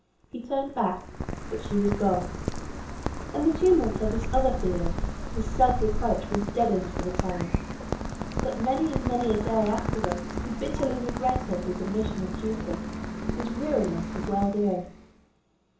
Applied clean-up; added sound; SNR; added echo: none; Rain; 3 dB; reverberation time 0.6 s.